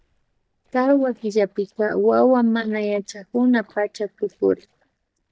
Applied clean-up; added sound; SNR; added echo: neural mask model DeepFilterNet 3.